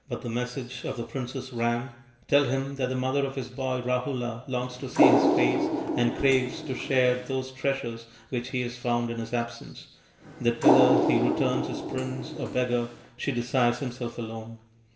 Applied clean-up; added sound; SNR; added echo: none; Water; -2 dB; reverberation time 0.7 s.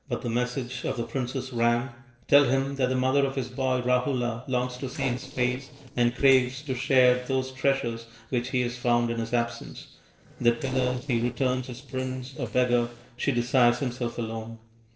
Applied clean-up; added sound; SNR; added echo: neural separator model SepFormer DNS4.